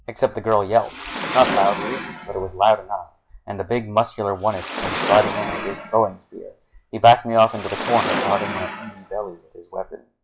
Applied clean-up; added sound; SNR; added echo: classical method WPE with log-MMSE.